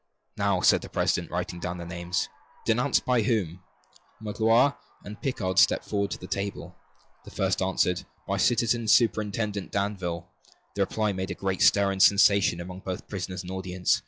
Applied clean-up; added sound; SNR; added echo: classical method log-MMSE.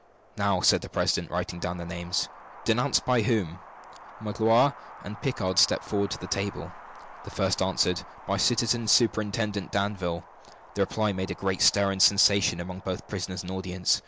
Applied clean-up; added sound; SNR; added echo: none; Wind; 19 dB; none.